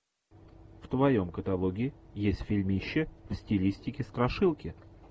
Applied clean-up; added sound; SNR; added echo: none; none; none; none.